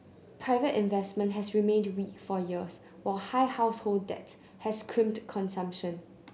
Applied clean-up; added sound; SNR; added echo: none; none; none; none.